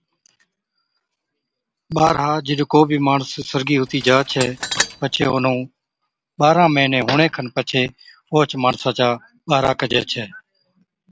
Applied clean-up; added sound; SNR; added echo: none; Tools; 7 dB; none.